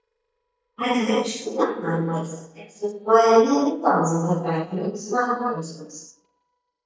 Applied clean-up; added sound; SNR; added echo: neural mask model DeepFilterNet 3.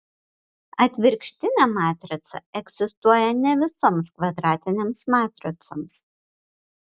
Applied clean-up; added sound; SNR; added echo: none; none; none; none.